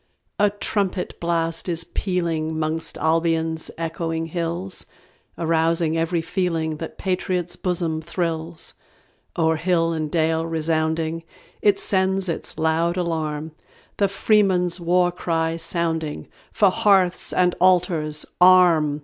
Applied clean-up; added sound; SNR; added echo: none; none; none; none.